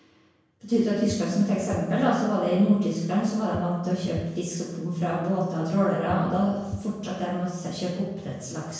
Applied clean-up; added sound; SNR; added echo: none; Walk, footsteps / Bird vocalization, bird call, bird song; 17 dB; reverberation time 1.0 s.